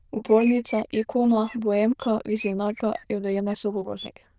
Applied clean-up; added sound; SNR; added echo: neural diffusion model UNIVERSE++.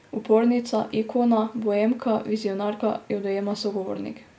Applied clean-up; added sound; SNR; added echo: none; none; none; none.